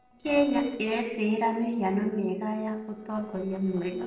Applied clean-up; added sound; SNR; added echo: neural separator model SepFormer DNS4.